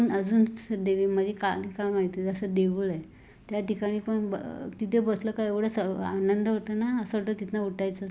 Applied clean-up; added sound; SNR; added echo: none; none; none; none.